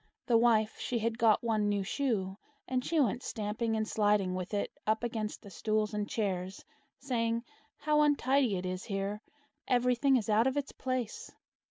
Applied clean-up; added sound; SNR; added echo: none; none; none; none.